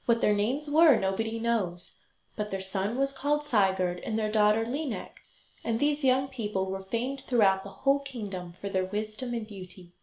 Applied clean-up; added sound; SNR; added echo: none; none; none; none.